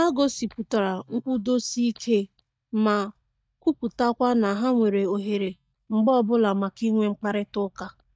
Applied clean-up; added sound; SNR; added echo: neural mask model DeepFilterNet 3.